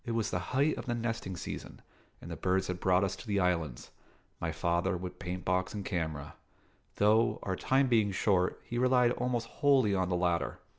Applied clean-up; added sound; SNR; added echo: none; none; none; none.